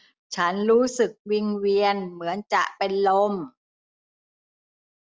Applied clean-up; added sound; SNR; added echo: none; none; none; none.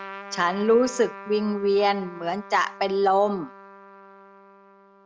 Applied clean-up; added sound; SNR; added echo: none; Trumpet; 17 dB; none.